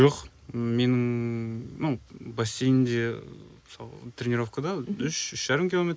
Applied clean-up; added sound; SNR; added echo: none; none; none; none.